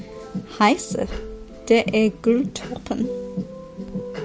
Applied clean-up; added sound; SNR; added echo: none; none; none; none.